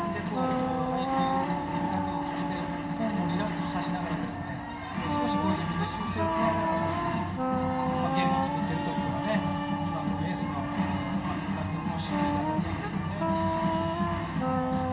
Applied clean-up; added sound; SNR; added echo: none; Wind instrument, woodwind instrument; 2 dB; reverberation time 0.9 s.